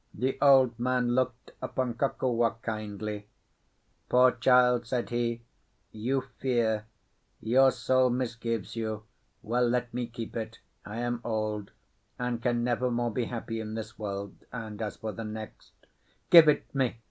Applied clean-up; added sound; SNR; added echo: none; none; none; none.